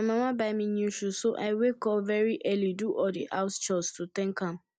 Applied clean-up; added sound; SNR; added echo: none; none; none; none.